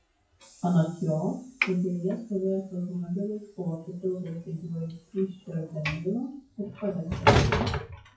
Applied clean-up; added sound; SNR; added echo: classical method WPE with log-MMSE.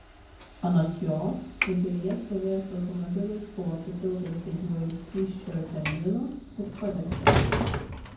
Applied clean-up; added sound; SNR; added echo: none; Sliding door / Train; 2 dB; reverberation time 0.9 s.